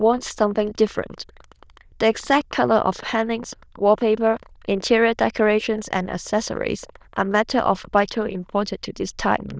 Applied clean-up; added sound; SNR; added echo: neural diffusion model UNIVERSE++.